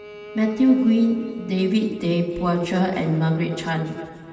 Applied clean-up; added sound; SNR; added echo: none; Bowed string instrument; 19 dB; reverberation time 2.3 s.